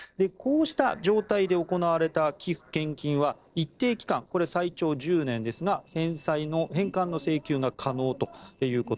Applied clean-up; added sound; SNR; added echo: neural separator model SepFormer DNS4.